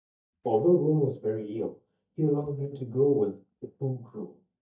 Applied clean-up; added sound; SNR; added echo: neural mask model DeepFilterNet 3.